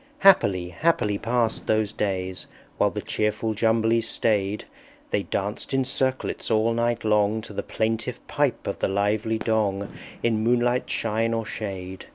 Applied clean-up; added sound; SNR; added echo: none; Fireworks; 20 dB; none.